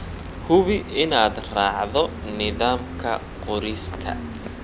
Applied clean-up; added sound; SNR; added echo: none; Gull, seagull; 10 dB; none.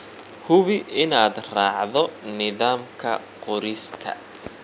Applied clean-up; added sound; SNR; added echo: none; none; none; none.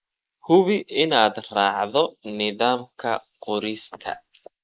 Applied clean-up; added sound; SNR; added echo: neural mask model Resemble Enhance denoiser.